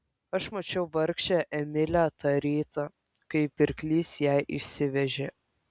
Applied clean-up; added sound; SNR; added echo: none; none; none; none.